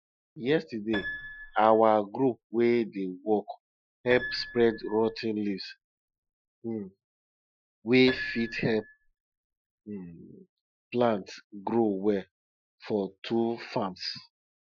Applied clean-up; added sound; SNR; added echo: classical method Wiener filter.